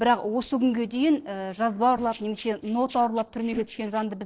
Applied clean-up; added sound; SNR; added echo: neural separator model SepFormer DNS4.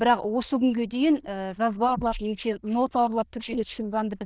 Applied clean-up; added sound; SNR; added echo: neural diffusion model UNIVERSE++.